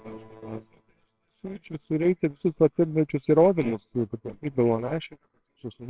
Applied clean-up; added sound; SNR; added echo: neural separator model SepFormer WHAMR!.